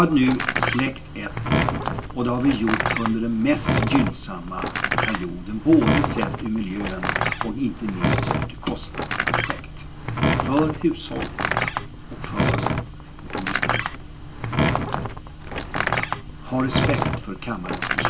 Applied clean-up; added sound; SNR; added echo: none; Door; -1 dB; reverberation time 0.2 s.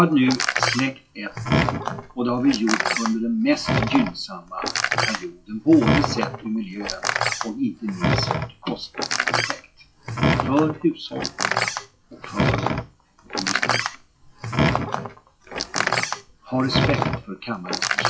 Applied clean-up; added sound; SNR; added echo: classical method WPE with log-MMSE.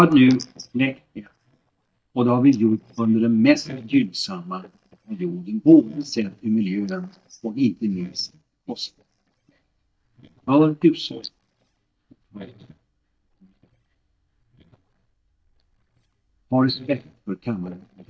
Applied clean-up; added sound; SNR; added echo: neural mask model DeepFilterNet 3.